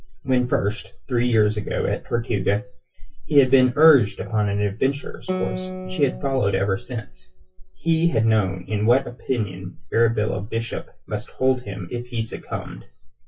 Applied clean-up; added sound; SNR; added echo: classical method WPE with log-MMSE.